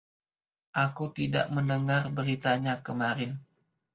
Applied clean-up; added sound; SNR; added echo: neural separator model SepFormer DNS4.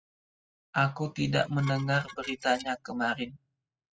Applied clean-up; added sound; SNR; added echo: classical method spectral subtraction.